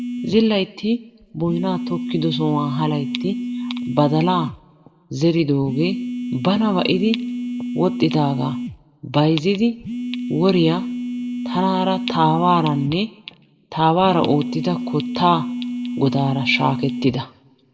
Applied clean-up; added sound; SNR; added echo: none; Telephone; 7 dB; reverberation time 0.6 s.